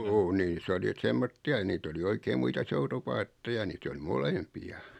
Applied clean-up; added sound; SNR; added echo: none; none; none; none.